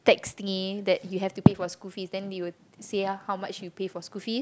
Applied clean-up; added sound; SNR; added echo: none; none; none; none.